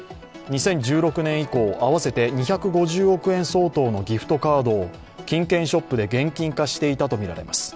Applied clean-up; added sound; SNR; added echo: none; none; none; none.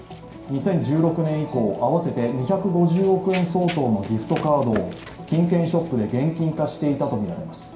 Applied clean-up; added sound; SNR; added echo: none; Run; 19 dB; reverberation time 0.5 s.